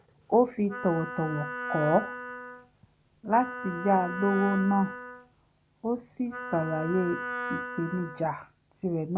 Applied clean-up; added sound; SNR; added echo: none; Wind instrument, woodwind instrument; 8 dB; none.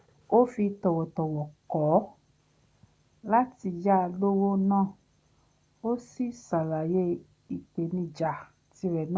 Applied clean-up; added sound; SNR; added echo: none; none; none; none.